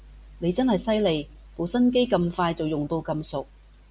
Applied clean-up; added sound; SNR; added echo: none; none; none; none.